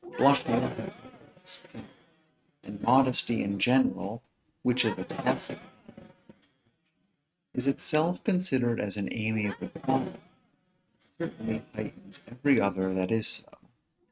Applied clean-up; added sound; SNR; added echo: neural mask model RNNoise.